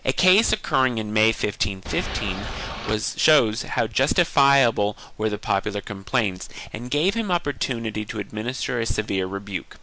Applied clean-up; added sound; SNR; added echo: none; Boat, Water vehicle; 6 dB; none.